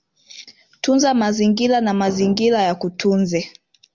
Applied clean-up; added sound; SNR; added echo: none; none; none; none.